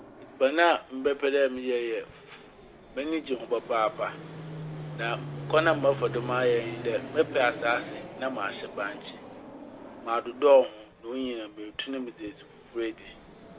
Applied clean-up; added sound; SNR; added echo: none; Fixed-wing aircraft, airplane; 13 dB; none.